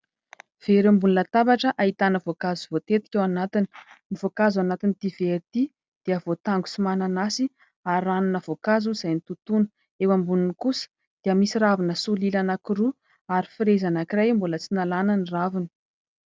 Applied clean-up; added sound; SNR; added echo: none; none; none; none.